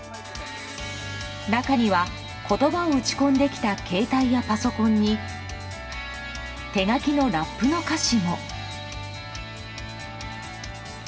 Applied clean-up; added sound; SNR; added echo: none; none; none; reverberation time 0.7 s.